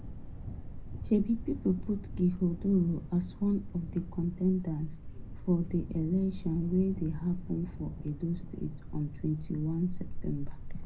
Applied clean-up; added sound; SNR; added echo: none; Thunder; 7 dB; reverberation time 0.4 s.